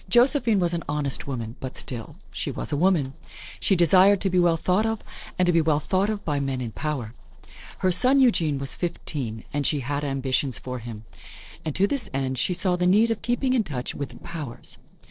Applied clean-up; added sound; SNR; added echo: neural separator model SepFormer DNS4.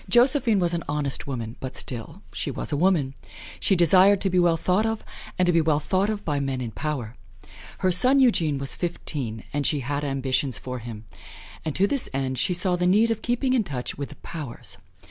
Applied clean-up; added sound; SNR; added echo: none; none; none; none.